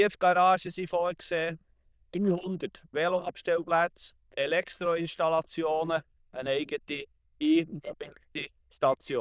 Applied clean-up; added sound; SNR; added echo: neural diffusion model UNIVERSE++.